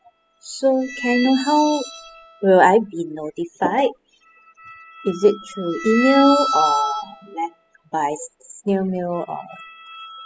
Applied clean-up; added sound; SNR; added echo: classical method spectral subtraction.